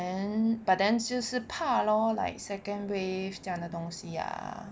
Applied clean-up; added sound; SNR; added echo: none; none; none; none.